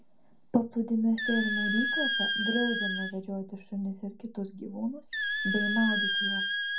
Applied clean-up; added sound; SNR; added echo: none; Squeak; 1 dB; reverberation time 0.2 s.